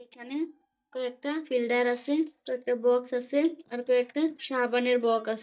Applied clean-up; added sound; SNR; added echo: neural mask model DeepFilterNet 3.